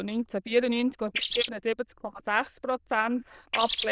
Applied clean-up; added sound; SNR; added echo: neural diffusion model UNIVERSE++.